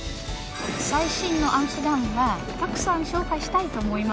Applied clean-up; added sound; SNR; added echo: none; none; none; none.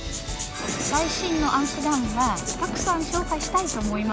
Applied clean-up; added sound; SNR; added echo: none; Rattle (instrument); 10 dB; none.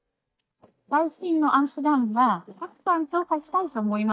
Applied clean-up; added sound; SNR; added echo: neural mask model DeepFilterNet 3.